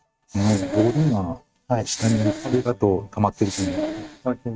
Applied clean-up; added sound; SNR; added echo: neural mask model RNNoise.